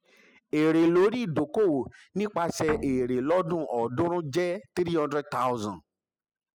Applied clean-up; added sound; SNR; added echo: classical method spectral subtraction.